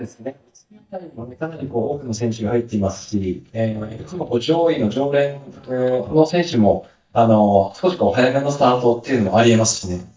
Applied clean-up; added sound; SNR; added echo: neural mask model DeepFilterNet 3.